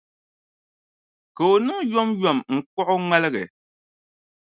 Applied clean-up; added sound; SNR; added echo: none; none; none; none.